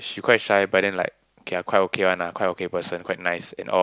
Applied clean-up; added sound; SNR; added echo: none; none; none; none.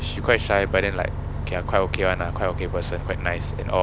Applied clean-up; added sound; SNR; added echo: none; Bus; 3 dB; none.